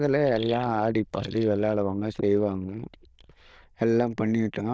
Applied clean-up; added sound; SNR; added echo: neural diffusion model UNIVERSE++.